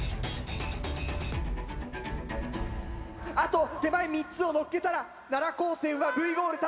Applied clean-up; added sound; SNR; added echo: none; none; none; none.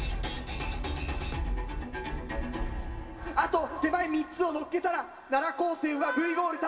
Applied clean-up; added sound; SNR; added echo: none; none; none; reverberation time 1.4 s.